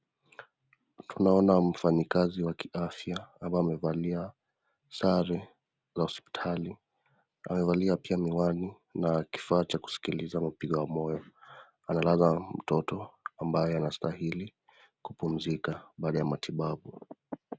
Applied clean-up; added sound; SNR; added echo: none; none; none; none.